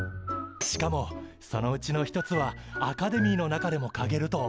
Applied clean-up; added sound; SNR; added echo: none; Tambourine; 13 dB; none.